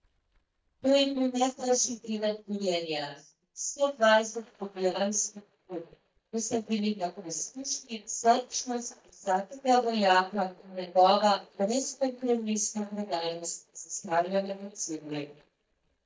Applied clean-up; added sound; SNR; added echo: neural mask model DeepFilterNet 3.